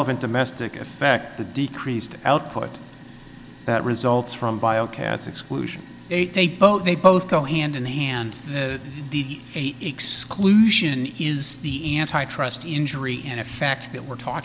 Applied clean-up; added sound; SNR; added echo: none; Sink (filling or washing); 20 dB; none.